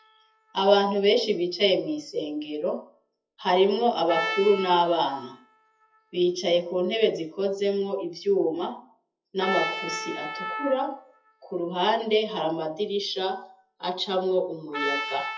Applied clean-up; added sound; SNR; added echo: classical method WPE with log-MMSE.